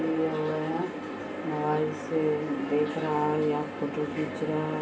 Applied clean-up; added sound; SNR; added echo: none; none; none; reverberation time 0.2 s.